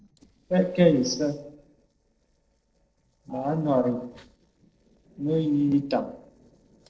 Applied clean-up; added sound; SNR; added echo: neural separator model SepFormer DNS4.